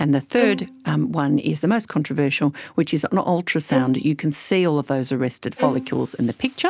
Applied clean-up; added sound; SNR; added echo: none; Bowed string instrument; 6 dB; none.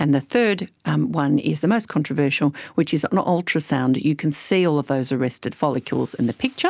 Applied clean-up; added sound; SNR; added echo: none; none; none; none.